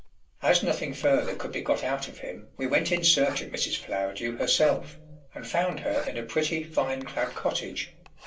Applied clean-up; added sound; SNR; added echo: none; Writing; 16 dB; reverberation time 0.3 s.